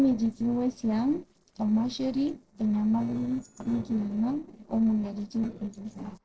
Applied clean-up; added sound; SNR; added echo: neural separator model SepFormer DNS4.